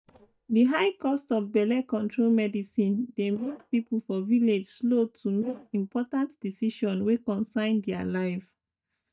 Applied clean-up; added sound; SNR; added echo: neural mask model DeepFilterNet 3.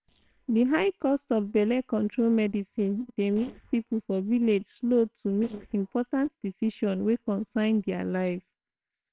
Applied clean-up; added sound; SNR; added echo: neural separator model SepFormer WHAMR!.